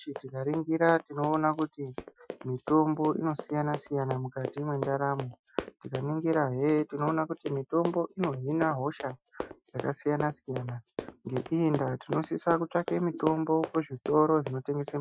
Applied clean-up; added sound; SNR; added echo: classical method Wiener filter.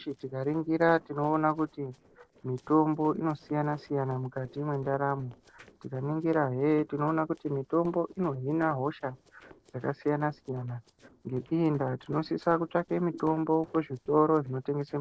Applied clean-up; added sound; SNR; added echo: neural separator model SepFormer DNS4.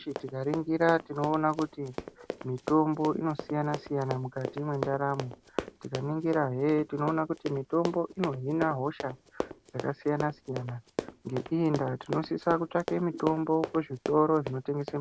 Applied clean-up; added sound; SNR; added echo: none; Run; 10 dB; none.